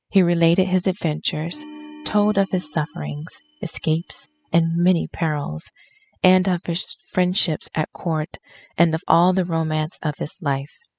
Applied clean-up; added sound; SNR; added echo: classical method spectral subtraction.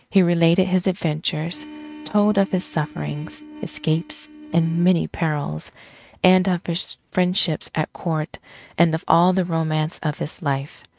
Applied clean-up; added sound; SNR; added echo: neural mask model RNNoise.